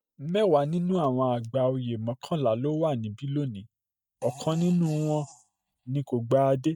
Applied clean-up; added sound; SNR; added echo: neural mask model DeepFilterNet 3.